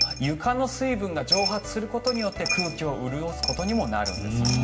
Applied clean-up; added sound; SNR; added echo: none; Coin (dropping); 5 dB; reverberation time 0.4 s.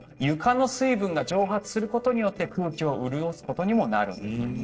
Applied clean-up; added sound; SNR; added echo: neural separator model SepFormer DNS4.